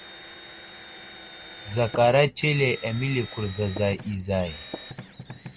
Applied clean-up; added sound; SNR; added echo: none; Tap + Drill; 15 dB; none.